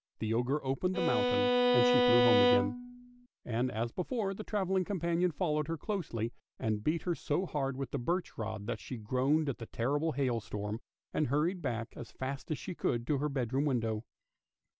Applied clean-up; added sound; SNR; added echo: none; Bowed string instrument; -5 dB; none.